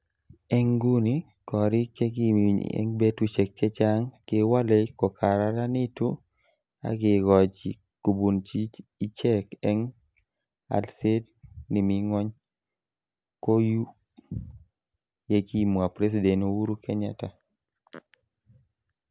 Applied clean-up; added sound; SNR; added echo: none; none; none; none.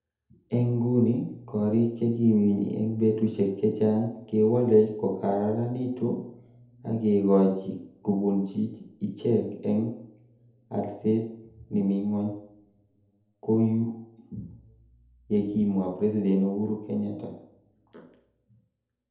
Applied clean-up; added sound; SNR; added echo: none; none; none; reverberation time 2.1 s.